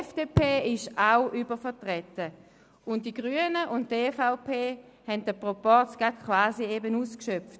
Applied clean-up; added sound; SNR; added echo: none; none; none; none.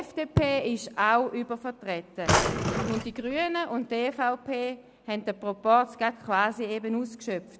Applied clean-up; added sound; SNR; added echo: none; Drawer open or close; -1 dB; none.